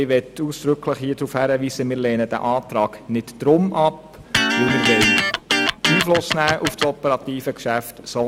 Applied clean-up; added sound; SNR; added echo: none; Electric guitar; -1 dB; none.